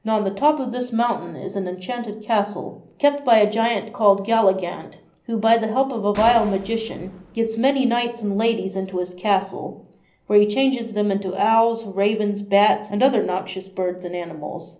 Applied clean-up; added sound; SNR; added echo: none; Gunshot, gunfire; 18 dB; reverberation time 0.5 s.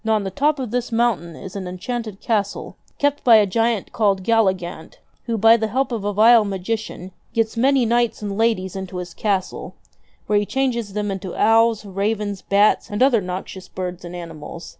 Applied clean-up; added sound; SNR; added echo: none; none; none; none.